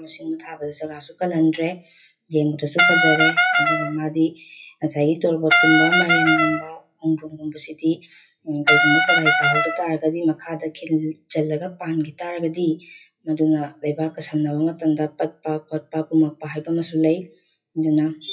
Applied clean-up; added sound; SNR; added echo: classical method WPE with log-MMSE.